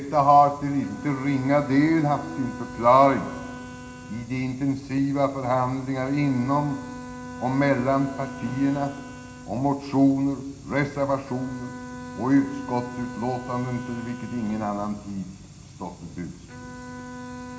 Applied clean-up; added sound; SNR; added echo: none; Bowed string instrument; 15 dB; reverberation time 0.4 s.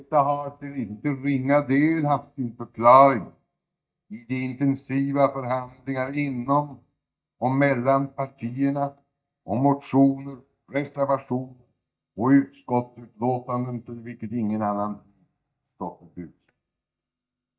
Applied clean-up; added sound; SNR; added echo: neural mask model DeepFilterNet 3.